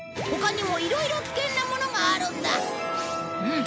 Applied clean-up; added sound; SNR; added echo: none; none; none; none.